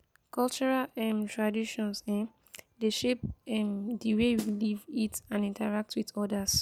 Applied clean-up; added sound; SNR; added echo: none; Snare drum; 12 dB; none.